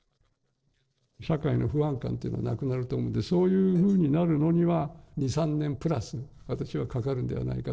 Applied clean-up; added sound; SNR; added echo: neural separator model SepFormer DNS4.